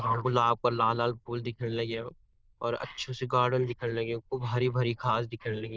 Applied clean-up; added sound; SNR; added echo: neural diffusion model UNIVERSE++.